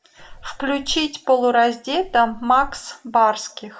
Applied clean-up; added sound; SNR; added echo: none; Wind; 16 dB; reverberation time 0.3 s.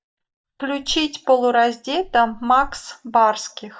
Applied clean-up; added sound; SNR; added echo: neural mask model DeepFilterNet 3.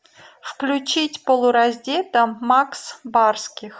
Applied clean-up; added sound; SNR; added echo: none; none; none; none.